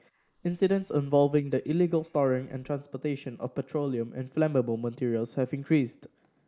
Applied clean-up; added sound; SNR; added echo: neural mask model Resemble Enhance denoiser.